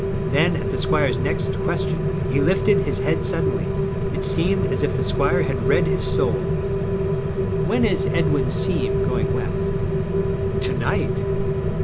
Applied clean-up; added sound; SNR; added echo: none; Rain; -5 dB; none.